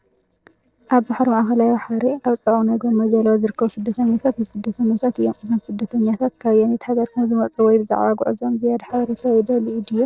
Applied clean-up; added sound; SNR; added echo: neural separator model SepFormer DNS4.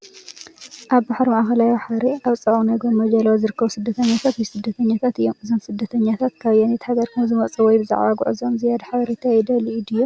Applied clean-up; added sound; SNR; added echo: none; none; none; none.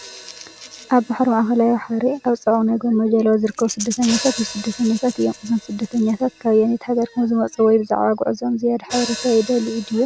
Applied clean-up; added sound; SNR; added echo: none; Hi-hat + Rattle / Rattle (instrument); 16 dB; none.